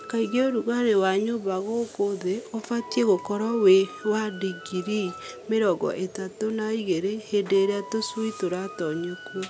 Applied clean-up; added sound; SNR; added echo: none; Wind instrument, woodwind instrument; 20 dB; none.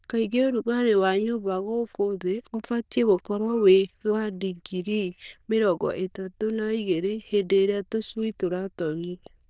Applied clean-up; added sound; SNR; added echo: neural diffusion model UNIVERSE++.